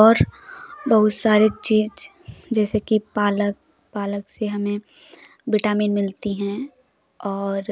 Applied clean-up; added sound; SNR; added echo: none; none; none; none.